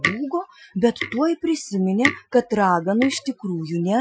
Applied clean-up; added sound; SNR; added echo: classical method Wiener filter.